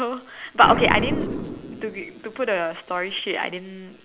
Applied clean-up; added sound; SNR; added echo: none; Boom; 7 dB; none.